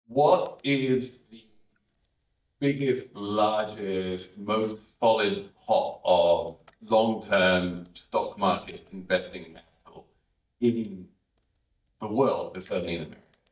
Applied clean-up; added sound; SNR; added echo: neural mask model DeepFilterNet 3.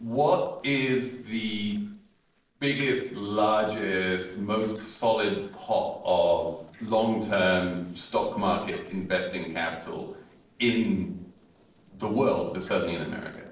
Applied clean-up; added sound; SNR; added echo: neural separator model SepFormer DNS4.